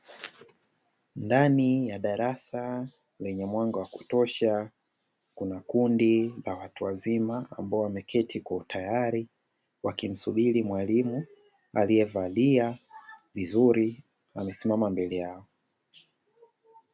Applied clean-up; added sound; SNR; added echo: none; none; none; none.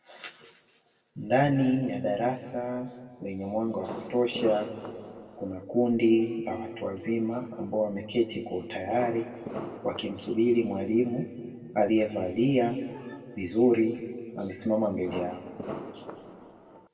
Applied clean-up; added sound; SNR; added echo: none; Fireworks; 12 dB; reverberation time 1.8 s.